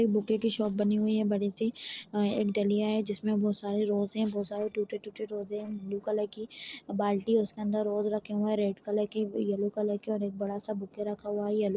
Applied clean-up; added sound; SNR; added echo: neural separator model SepFormer DNS4.